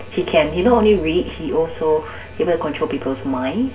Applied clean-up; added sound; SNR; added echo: none; Car; 17 dB; reverberation time 0.2 s.